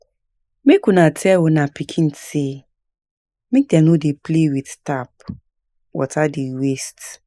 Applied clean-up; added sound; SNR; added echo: neural mask model Resemble Enhance denoiser.